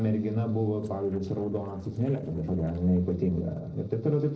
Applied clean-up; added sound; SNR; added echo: neural separator model SepFormer DNS4.